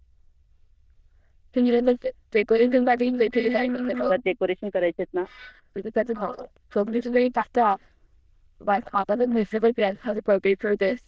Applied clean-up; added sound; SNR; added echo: neural diffusion model UNIVERSE++.